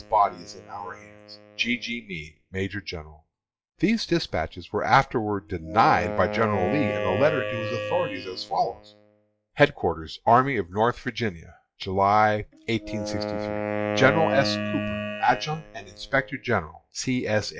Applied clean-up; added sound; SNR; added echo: classical method log-MMSE.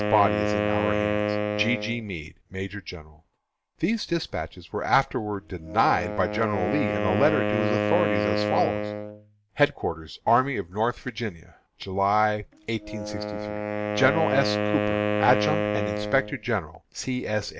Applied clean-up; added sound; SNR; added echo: none; Wind instrument, woodwind instrument; 2 dB; none.